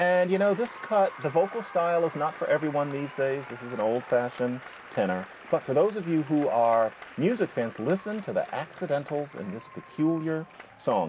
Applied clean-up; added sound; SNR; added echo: none; Applause; 18 dB; none.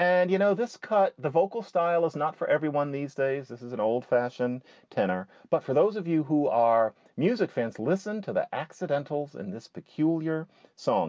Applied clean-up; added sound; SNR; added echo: none; none; none; none.